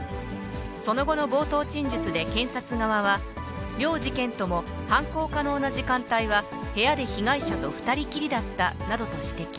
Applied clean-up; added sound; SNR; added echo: none; Plucked string instrument; 12 dB; none.